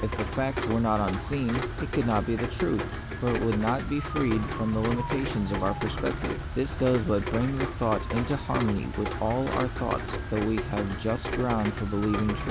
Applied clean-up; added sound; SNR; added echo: none; Rain; 4 dB; none.